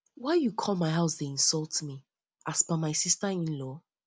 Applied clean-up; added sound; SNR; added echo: none; none; none; none.